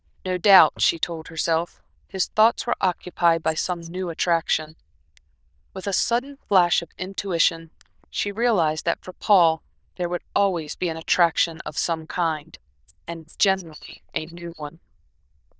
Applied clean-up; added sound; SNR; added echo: neural diffusion model UNIVERSE++.